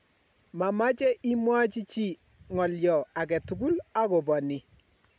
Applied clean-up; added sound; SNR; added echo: none; none; none; none.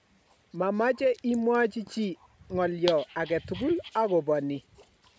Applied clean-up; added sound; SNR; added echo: none; Dog; 19 dB; none.